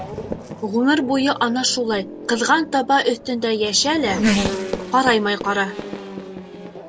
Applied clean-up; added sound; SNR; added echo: none; Race car, auto racing / Accelerating, revving, vroom; 7 dB; none.